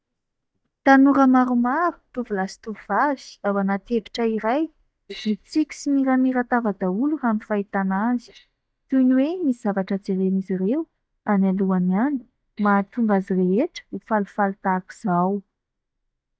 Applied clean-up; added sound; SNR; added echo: neural mask model DeepFilterNet 3.